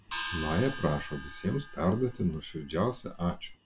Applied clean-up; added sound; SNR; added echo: none; Gong; 10 dB; none.